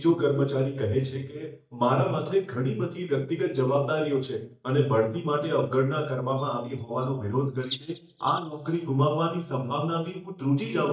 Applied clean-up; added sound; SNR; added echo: neural mask model DeepFilterNet 3.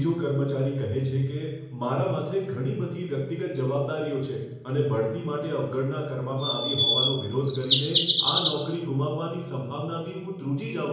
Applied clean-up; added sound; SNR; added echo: none; Bird vocalization, bird call, bird song; -2 dB; reverberation time 0.9 s.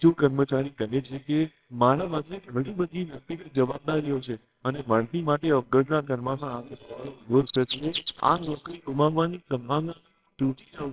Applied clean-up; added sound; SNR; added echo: neural separator model SepFormer WHAMR!.